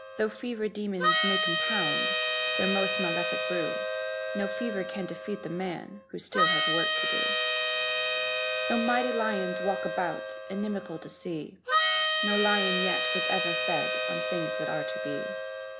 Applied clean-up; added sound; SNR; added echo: none; Harmonica; -4 dB; none.